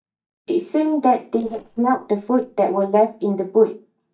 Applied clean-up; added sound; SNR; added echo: neural mask model DeepFilterNet 3.